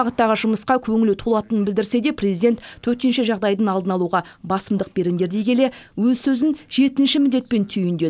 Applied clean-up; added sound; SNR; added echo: none; none; none; none.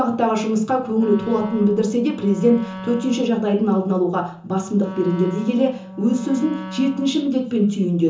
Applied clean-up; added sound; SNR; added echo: none; Wind instrument, woodwind instrument; 15 dB; reverberation time 0.8 s.